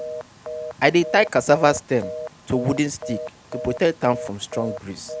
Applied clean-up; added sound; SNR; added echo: none; Telephone; 11 dB; none.